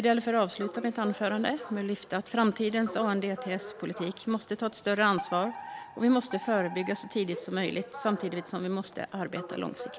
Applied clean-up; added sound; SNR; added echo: none; Alarm; 14 dB; none.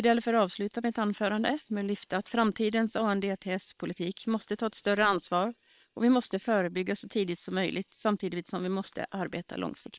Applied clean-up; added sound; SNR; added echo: neural separator model SepFormer WHAM!.